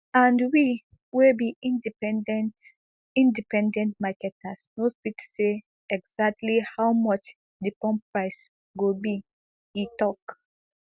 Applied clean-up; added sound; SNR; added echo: none; none; none; none.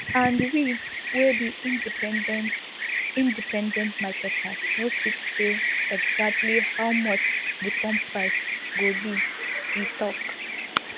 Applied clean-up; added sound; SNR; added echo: none; Bird vocalization, bird call, bird song; -1 dB; none.